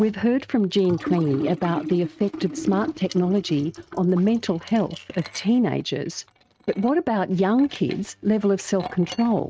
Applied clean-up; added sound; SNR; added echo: neural mask model RNNoise.